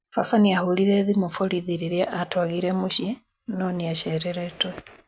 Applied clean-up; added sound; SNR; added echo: none; none; none; none.